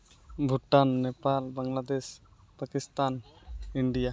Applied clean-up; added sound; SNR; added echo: none; none; none; none.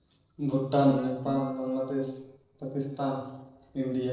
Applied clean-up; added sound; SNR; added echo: neural separator model SepFormer DNS4.